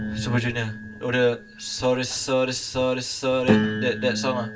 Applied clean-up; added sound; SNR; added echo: none; Piano; 4 dB; reverberation time 0.2 s.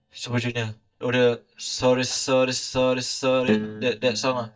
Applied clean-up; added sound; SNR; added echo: neural mask model DeepFilterNet 3.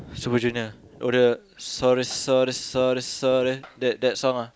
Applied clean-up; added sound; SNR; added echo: none; none; none; none.